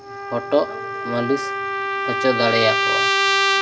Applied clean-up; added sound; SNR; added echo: none; Trumpet; -2 dB; reverberation time 0.4 s.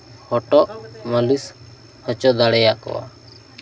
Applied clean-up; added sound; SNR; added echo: none; none; none; none.